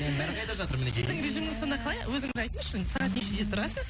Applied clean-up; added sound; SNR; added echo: none; none; none; none.